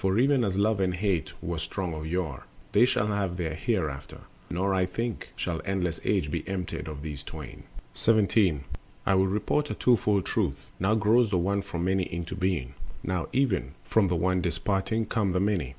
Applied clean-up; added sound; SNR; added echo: none; none; none; none.